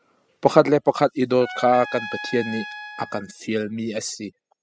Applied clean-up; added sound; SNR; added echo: classical method spectral subtraction.